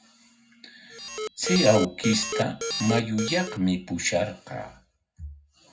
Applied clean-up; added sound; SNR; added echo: none; Alarm; 4 dB; reverberation time 0.3 s.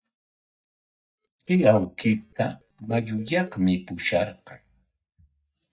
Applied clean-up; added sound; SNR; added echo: neural mask model DeepFilterNet 3.